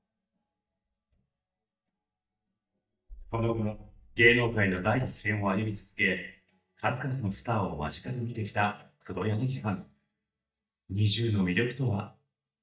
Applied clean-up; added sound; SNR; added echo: neural mask model DeepFilterNet 3.